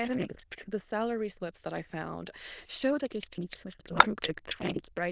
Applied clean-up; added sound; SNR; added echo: neural diffusion model UNIVERSE++.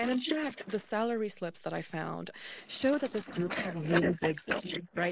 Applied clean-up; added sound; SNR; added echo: neural mask model Resemble Enhance denoiser.